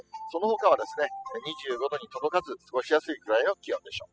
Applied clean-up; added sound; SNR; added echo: classical method spectral subtraction.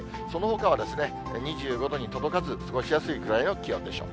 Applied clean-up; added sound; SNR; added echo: none; Drill; 17 dB; none.